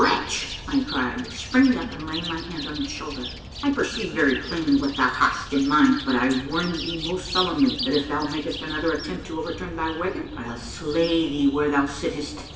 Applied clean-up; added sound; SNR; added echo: none; Chirp, tweet; 11 dB; reverberation time 1.0 s.